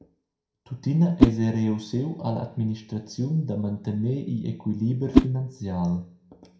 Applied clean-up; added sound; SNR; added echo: none; Whoosh, swoosh, swish; 0 dB; reverberation time 0.5 s.